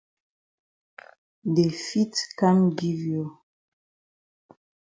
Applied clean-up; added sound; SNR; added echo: none; none; none; none.